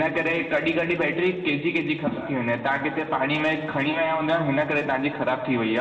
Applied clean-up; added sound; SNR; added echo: none; none; none; reverberation time 2.1 s.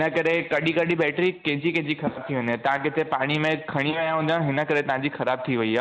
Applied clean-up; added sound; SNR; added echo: none; none; none; none.